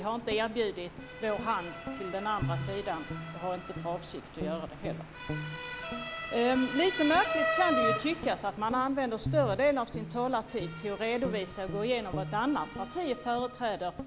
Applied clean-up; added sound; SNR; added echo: none; Motor vehicle (road) / Siren + Guitar; 5 dB; none.